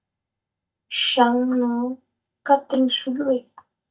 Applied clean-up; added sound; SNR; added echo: neural mask model DeepFilterNet 3.